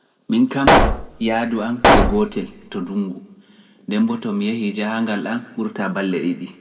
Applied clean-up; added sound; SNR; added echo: none; Explosion; -5 dB; reverberation time 1.3 s.